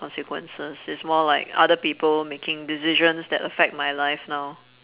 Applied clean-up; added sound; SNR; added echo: none; none; none; none.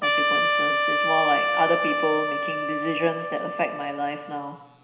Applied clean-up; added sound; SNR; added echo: none; Trumpet; -2 dB; reverberation time 0.9 s.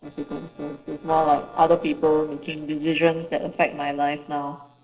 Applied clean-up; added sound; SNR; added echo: neural separator model SepFormer DNS4.